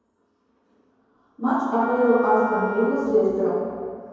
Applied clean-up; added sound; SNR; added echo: none; Wind instrument, woodwind instrument; 13 dB; reverberation time 2.2 s.